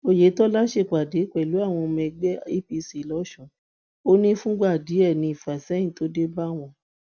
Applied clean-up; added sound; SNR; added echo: none; none; none; none.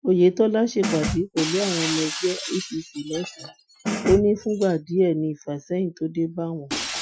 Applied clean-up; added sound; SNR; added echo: classical method Wiener filter.